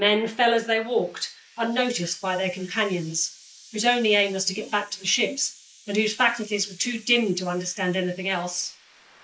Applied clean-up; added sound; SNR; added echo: neural mask model Resemble Enhance denoiser.